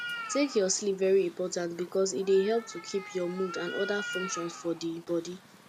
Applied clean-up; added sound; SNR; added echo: none; Cat; 12 dB; none.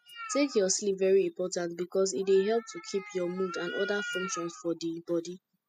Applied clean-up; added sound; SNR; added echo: classical method spectral subtraction.